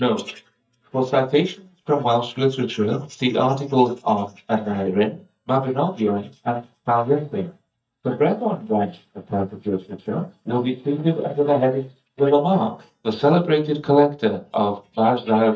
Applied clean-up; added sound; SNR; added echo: neural mask model DeepFilterNet 3.